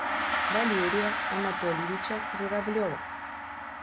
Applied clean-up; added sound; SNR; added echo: none; Gong; -1 dB; none.